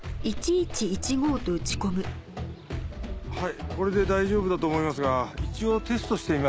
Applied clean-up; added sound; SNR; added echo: none; none; none; none.